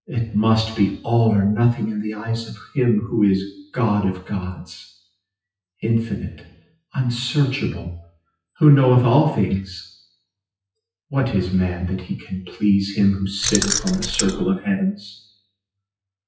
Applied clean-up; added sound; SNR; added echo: classical method WPE with log-MMSE.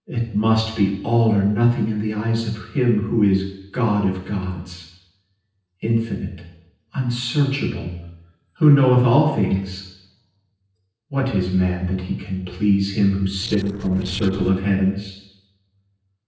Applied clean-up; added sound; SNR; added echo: neural separator model SepFormer DNS4.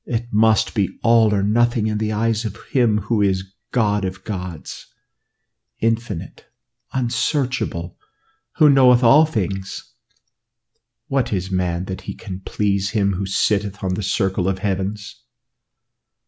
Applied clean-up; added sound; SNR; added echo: none; none; none; none.